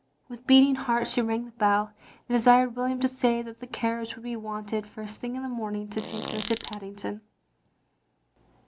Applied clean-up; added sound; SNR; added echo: none; Fart; 10 dB; none.